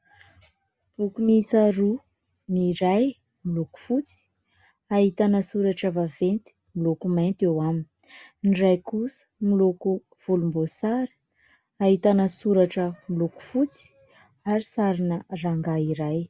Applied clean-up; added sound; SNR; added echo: none; none; none; none.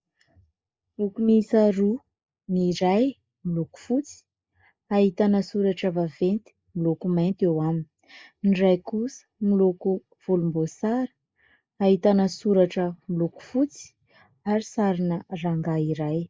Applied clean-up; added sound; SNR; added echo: neural mask model Resemble Enhance denoiser.